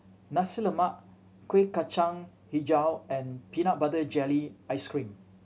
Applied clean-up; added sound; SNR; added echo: none; none; none; none.